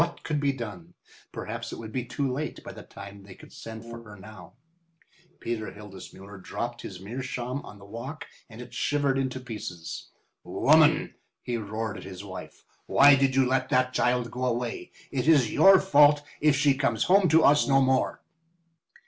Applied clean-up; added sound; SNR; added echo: none; Brass instrument; 17 dB; none.